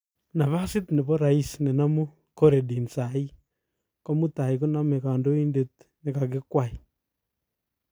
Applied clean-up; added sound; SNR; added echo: none; none; none; none.